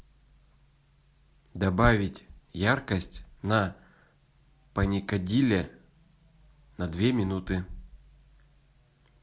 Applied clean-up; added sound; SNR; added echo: none; none; none; none.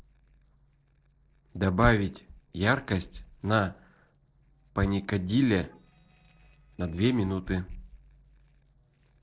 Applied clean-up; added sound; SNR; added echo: neural separator model SepFormer DNS4.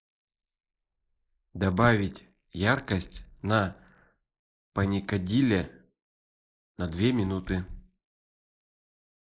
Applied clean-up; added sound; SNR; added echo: neural mask model Resemble Enhance denoiser.